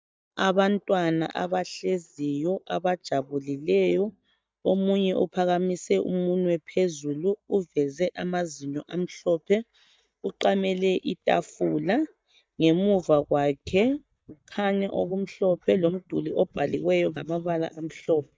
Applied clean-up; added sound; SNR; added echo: neural mask model DeepFilterNet 3.